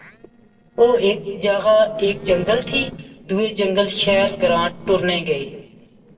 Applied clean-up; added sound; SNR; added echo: neural separator model SepFormer DNS4.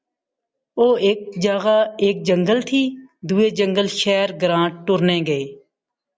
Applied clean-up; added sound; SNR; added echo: none; none; none; none.